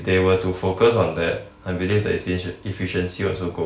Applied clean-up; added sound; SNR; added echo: none; none; none; none.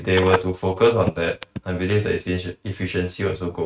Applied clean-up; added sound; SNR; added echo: neural mask model RNNoise.